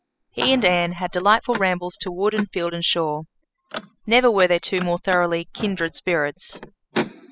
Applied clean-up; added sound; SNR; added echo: classical method spectral subtraction.